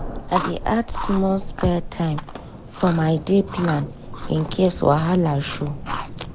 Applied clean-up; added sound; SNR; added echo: none; Chewing, mastication + Thunder; 8 dB; none.